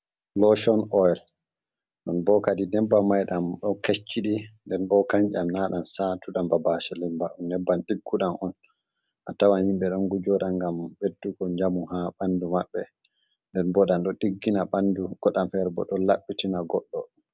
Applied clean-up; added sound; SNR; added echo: none; none; none; none.